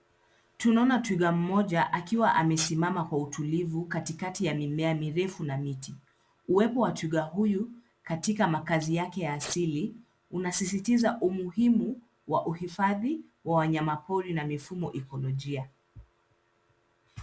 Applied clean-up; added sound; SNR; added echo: none; none; none; none.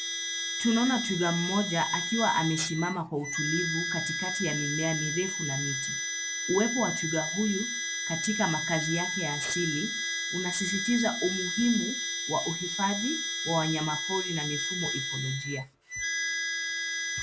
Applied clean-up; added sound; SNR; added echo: none; Harmonica; 1 dB; none.